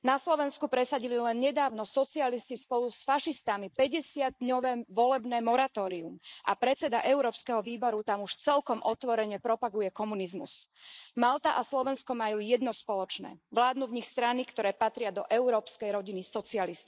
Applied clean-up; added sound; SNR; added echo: neural mask model Resemble Enhance denoiser.